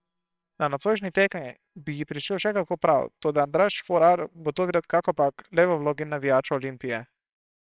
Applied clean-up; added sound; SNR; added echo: neural separator model SepFormer WHAMR!.